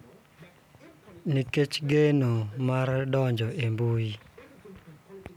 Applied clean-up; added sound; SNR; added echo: none; none; none; none.